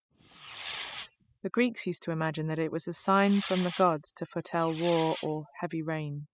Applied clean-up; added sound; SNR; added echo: classical method spectral subtraction.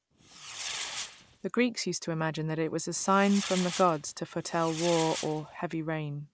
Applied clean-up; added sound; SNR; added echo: none; Fireworks; 10 dB; none.